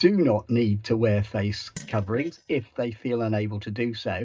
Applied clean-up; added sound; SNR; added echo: neural mask model DeepFilterNet 3.